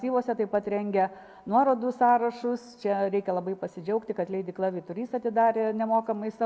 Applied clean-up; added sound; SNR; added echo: none; none; none; none.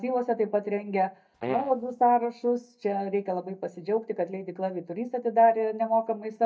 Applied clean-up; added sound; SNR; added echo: neural mask model DeepFilterNet 3.